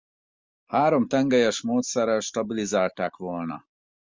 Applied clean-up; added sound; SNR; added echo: none; none; none; none.